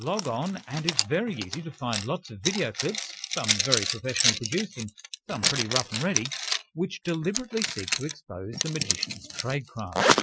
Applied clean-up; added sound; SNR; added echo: classical method Wiener filter.